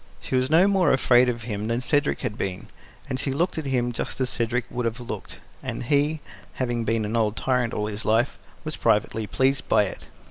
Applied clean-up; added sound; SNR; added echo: none; none; none; none.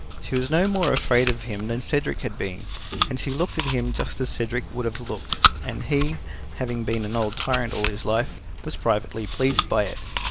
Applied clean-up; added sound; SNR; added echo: none; Chewing, mastication; 3 dB; none.